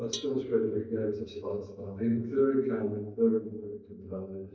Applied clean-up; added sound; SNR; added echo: neural mask model DeepFilterNet 3.